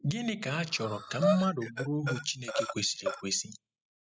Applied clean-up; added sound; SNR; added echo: classical method spectral subtraction.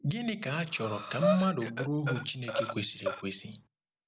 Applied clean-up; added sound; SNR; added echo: none; Breathing; 3 dB; none.